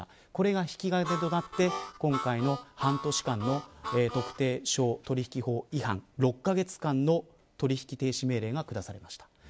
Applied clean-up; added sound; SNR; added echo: none; Harmonica; 8 dB; none.